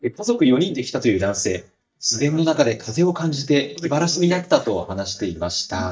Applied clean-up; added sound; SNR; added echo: neural mask model DeepFilterNet 3.